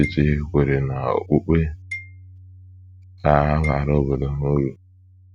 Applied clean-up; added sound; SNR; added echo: none; Marimba, xylophone + Bass guitar; 17 dB; none.